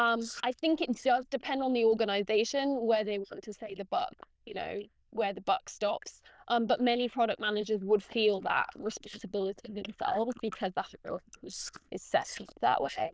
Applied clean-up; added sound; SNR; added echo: neural diffusion model UNIVERSE++.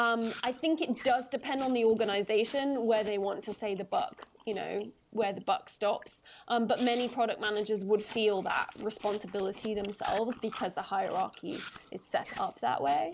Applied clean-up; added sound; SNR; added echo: none; Chewing, mastication; 17 dB; none.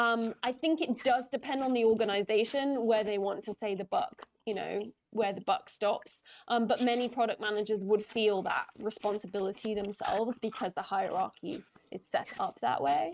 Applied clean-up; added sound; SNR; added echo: neural mask model RNNoise.